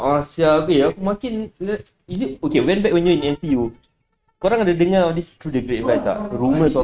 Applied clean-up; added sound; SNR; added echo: neural mask model RNNoise.